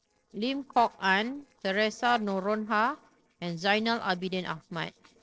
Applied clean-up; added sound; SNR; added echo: neural separator model SepFormer DNS4.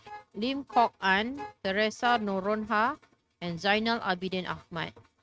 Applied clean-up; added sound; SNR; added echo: neural mask model RNNoise.